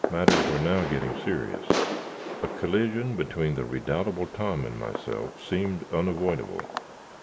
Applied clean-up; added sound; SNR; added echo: none; Fireworks; 3 dB; none.